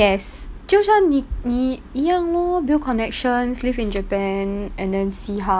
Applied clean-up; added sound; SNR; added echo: none; none; none; none.